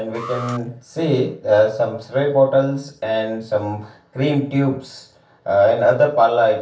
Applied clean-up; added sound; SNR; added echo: none; Alarm; 17 dB; reverberation time 0.4 s.